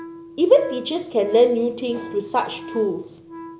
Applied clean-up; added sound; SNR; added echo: none; Wind instrument, woodwind instrument; 16 dB; none.